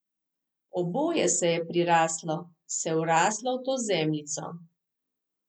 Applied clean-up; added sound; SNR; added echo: none; none; none; none.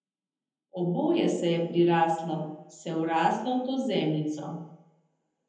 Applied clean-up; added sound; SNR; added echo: none; none; none; reverberation time 0.8 s.